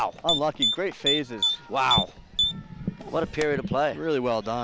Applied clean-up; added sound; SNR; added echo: none; Typing; 2 dB; none.